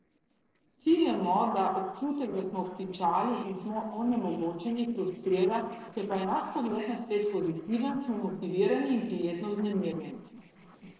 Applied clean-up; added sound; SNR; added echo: neural separator model SepFormer DNS4.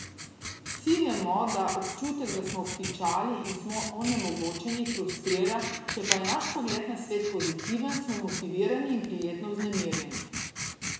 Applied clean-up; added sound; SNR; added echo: none; Writing; 6 dB; reverberation time 1.0 s.